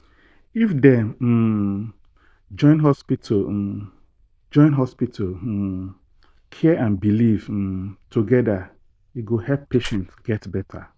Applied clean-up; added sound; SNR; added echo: neural diffusion model UNIVERSE++.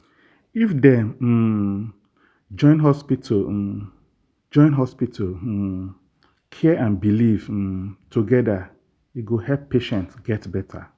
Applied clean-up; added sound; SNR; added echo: none; none; none; none.